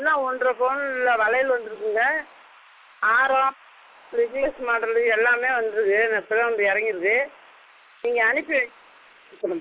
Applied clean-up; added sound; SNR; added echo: neural mask model Resemble Enhance denoiser.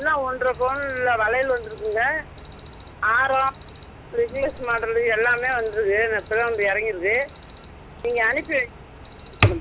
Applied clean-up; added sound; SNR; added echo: none; Alarm; 10 dB; none.